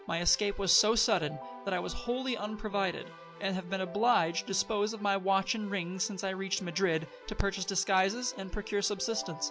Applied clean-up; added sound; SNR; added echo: none; Keyboard (musical); 16 dB; none.